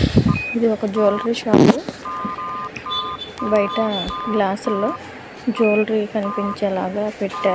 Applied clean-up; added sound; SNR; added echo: none; Telephone; 11 dB; none.